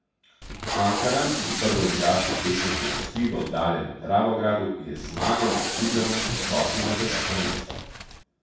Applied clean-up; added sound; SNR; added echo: none; Packing tape, duct tape; 2 dB; reverberation time 0.7 s.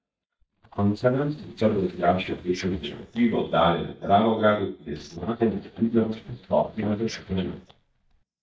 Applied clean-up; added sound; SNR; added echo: neural mask model DeepFilterNet 3.